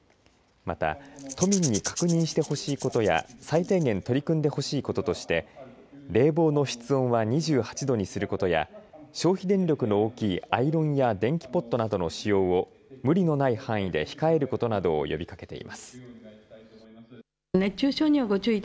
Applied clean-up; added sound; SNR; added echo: none; Rattle / Rattle (instrument); 12 dB; none.